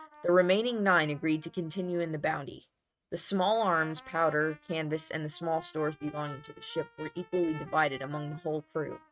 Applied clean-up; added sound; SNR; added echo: neural mask model RNNoise.